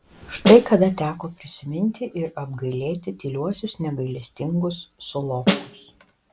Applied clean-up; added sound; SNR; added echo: none; Snare drum; 1 dB; none.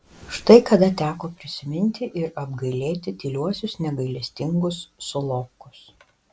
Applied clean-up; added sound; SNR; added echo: none; none; none; none.